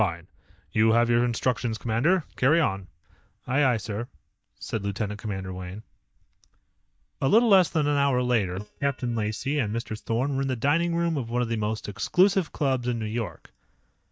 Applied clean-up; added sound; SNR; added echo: neural mask model DeepFilterNet 3.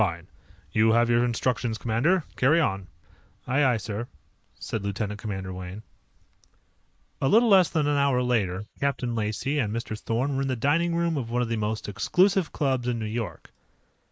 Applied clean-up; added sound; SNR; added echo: neural mask model Resemble Enhance denoiser.